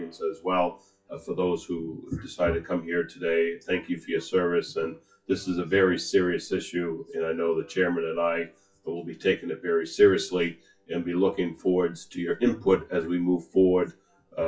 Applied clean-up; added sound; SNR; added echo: classical method WPE with log-MMSE.